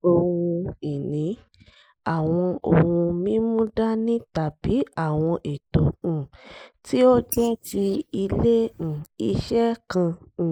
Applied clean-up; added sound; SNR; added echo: neural mask model Resemble Enhance denoiser.